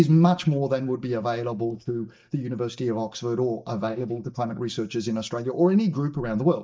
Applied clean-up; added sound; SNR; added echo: neural mask model DeepFilterNet 3.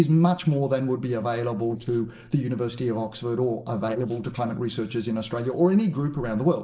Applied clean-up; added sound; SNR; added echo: neural separator model SepFormer DNS4.